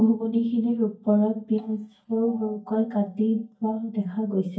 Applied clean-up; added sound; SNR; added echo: neural mask model DeepFilterNet 3.